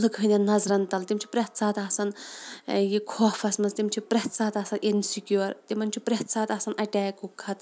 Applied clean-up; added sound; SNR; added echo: none; none; none; none.